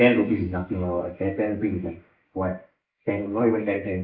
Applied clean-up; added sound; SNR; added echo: neural mask model Resemble Enhance denoiser.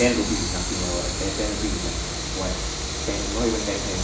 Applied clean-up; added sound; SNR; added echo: none; Train; 1 dB; none.